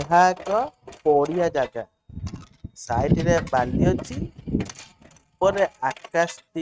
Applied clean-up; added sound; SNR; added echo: neural mask model RNNoise.